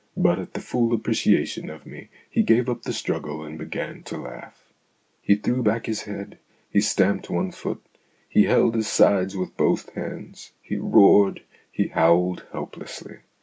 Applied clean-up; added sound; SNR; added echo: none; none; none; none.